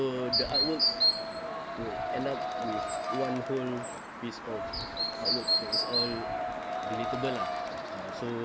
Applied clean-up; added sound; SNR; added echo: none; Crowd + Chirp, tweet; -5 dB; none.